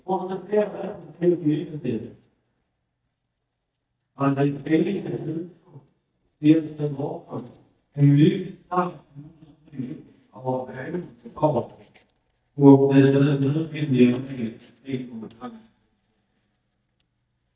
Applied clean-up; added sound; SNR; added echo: neural mask model DeepFilterNet 3.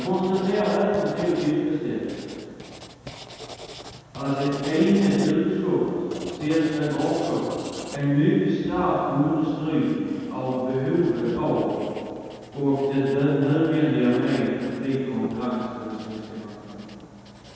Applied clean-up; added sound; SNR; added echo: none; Writing; 17 dB; reverberation time 2.1 s.